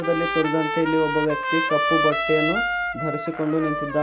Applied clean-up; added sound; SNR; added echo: none; Trumpet; 1 dB; none.